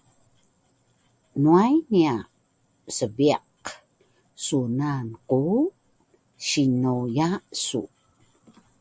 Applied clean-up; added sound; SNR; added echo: none; none; none; none.